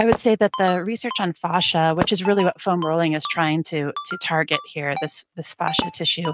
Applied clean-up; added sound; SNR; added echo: neural mask model RNNoise.